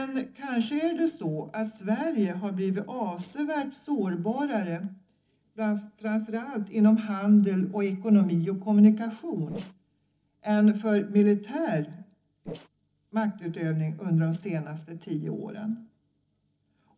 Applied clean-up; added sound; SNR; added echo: neural separator model SepFormer DNS4.